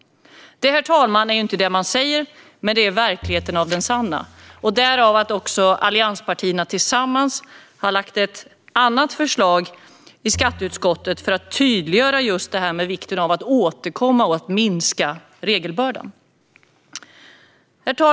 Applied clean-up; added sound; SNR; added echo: none; Bowed string instrument; 19 dB; none.